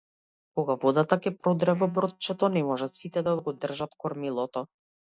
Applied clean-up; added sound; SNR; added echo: neural mask model DeepFilterNet 3.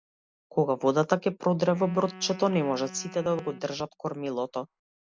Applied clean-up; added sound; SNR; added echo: none; Wind instrument, woodwind instrument; 19 dB; none.